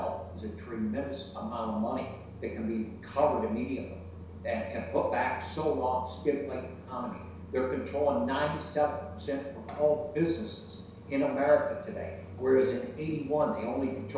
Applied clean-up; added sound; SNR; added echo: none; Idling / Engine starting / Accelerating, revving, vroom / Car; 16 dB; reverberation time 0.7 s.